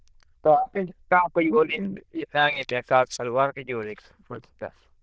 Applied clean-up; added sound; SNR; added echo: neural diffusion model UNIVERSE++.